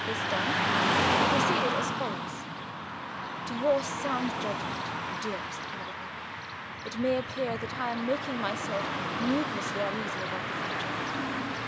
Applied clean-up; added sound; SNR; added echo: none; Car passing by / Traffic noise, roadway noise; -3 dB; none.